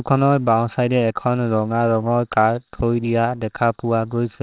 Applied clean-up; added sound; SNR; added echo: neural separator model SepFormer WHAMR!.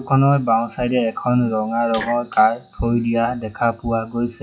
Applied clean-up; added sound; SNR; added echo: classical method WPE with log-MMSE.